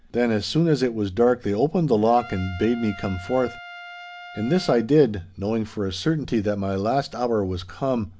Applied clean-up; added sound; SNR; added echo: none; Trumpet; 17 dB; none.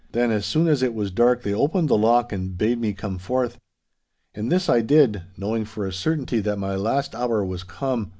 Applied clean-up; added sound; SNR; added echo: none; none; none; none.